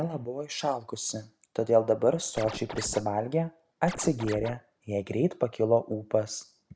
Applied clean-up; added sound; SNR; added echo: none; Scratching (performance technique); 11 dB; none.